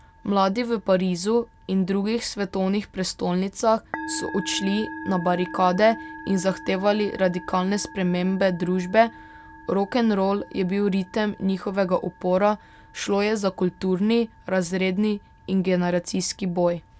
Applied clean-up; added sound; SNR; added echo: none; Musical instrument; 18 dB; none.